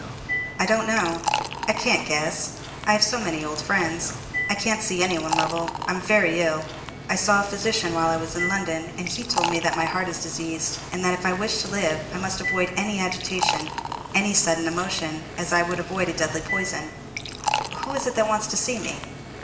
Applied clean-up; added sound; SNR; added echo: none; Liquid; 6 dB; reverberation time 1.1 s.